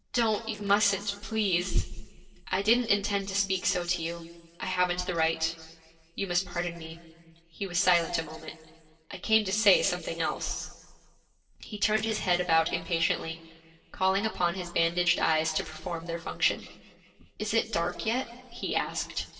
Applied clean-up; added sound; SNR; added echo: neural separator model SepFormer DNS4.